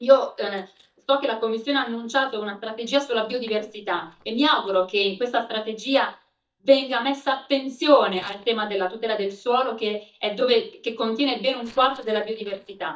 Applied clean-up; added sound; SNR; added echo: neural mask model DeepFilterNet 3.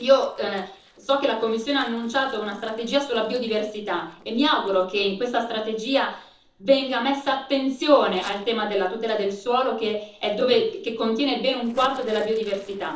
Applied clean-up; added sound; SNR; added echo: neural separator model SepFormer DNS4.